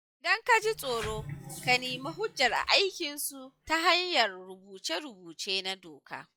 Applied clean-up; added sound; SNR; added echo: classical method log-MMSE.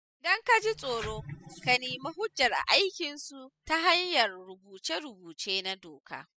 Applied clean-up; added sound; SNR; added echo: classical method spectral subtraction.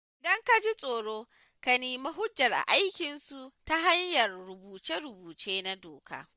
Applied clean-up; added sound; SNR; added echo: none; none; none; none.